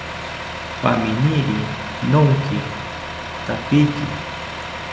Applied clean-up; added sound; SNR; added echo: none; Truck; 8 dB; none.